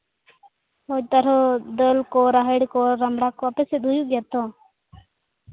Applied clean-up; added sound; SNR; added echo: none; none; none; none.